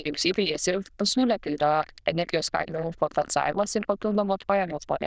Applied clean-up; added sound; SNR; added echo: neural diffusion model UNIVERSE++.